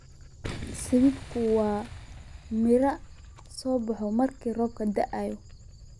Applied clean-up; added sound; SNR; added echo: none; Boom + Dog; 14 dB; none.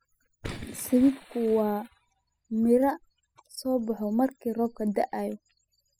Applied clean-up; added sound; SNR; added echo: classical method spectral subtraction.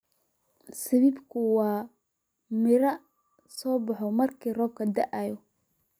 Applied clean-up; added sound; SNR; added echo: none; none; none; none.